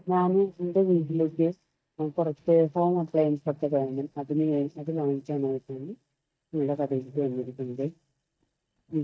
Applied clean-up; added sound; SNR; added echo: neural mask model DeepFilterNet 3.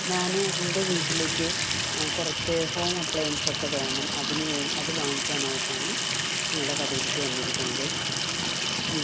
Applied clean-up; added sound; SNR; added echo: none; Sink (filling or washing) / Water tap, faucet; -5 dB; none.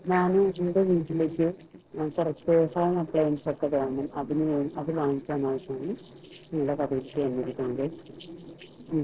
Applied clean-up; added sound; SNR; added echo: neural separator model SepFormer DNS4.